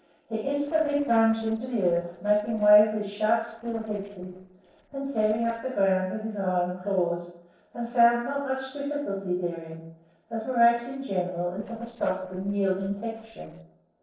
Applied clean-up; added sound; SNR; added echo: neural separator model SepFormer DNS4.